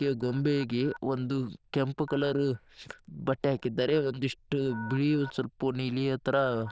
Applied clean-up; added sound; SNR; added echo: neural diffusion model UNIVERSE++.